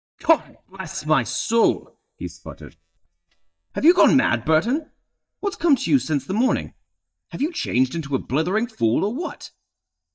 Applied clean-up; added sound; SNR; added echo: neural mask model DeepFilterNet 3.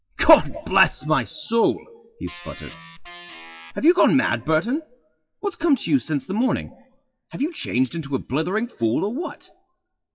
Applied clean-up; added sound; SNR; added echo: classical method WPE with log-MMSE.